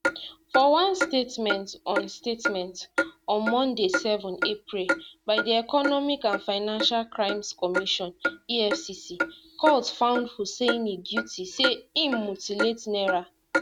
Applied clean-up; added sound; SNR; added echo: neural mask model RNNoise.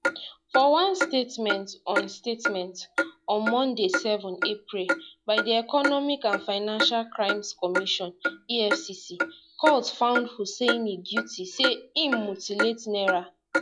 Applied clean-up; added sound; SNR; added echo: classical method log-MMSE.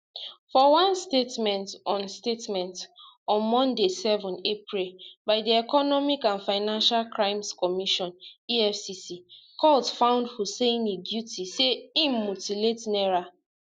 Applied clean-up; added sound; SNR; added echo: none; none; none; none.